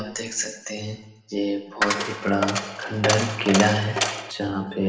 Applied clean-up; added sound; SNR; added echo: none; Coin (dropping); 1 dB; reverberation time 0.8 s.